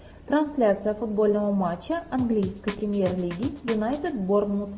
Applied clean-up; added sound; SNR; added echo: none; Drum; 13 dB; none.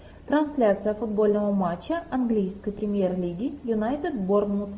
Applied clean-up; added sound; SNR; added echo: none; none; none; none.